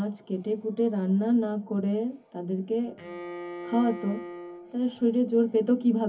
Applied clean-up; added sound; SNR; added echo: none; Bowed string instrument; 13 dB; reverberation time 0.3 s.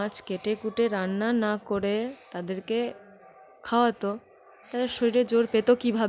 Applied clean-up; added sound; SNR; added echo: none; none; none; none.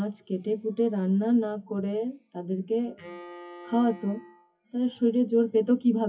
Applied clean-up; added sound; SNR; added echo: classical method WPE with log-MMSE.